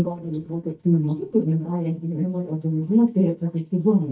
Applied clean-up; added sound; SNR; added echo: neural mask model DeepFilterNet 3.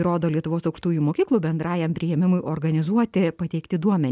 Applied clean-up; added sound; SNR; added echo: none; none; none; none.